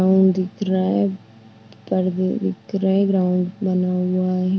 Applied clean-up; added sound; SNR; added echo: none; none; none; none.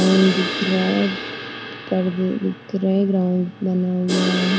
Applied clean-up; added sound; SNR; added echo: none; Crash cymbal; 8 dB; none.